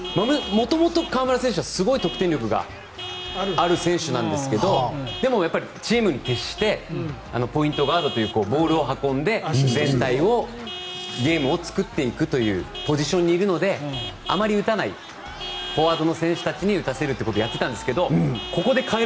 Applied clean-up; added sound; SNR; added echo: none; Vehicle horn, car horn, honking / Truck; 14 dB; none.